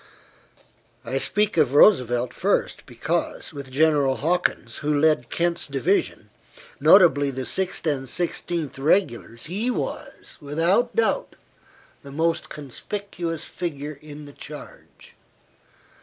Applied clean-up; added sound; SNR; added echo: none; none; none; none.